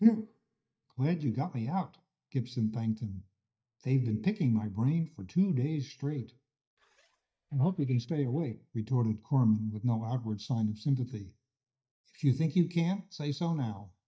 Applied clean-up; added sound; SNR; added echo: neural mask model DeepFilterNet 3.